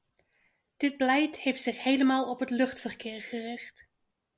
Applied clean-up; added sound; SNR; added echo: none; none; none; none.